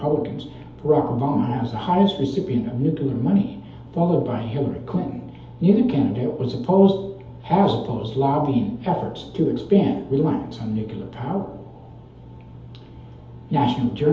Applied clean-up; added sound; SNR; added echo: none; none; none; reverberation time 0.8 s.